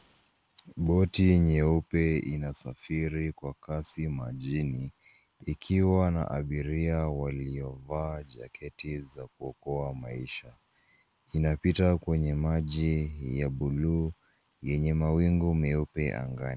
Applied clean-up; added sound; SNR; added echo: none; none; none; none.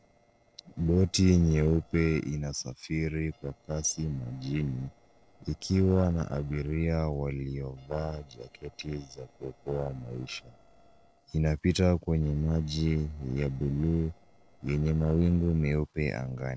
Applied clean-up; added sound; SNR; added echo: neural separator model SepFormer DNS4.